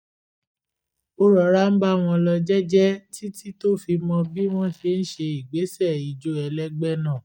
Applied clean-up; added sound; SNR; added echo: neural mask model DeepFilterNet 3.